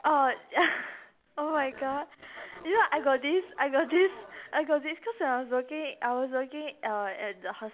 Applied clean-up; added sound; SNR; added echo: none; none; none; none.